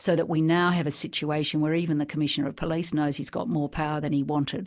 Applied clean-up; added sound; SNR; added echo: none; none; none; none.